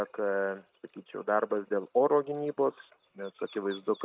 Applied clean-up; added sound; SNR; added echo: neural mask model RNNoise.